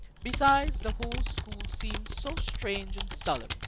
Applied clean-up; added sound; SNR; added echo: none; Computer keyboard; 1 dB; none.